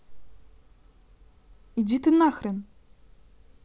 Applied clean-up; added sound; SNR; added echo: none; none; none; none.